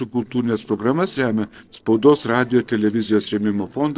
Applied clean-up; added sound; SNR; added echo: neural separator model SepFormer DNS4.